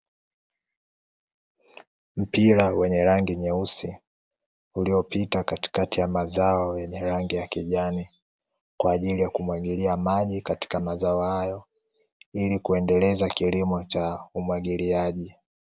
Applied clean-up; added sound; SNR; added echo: none; none; none; none.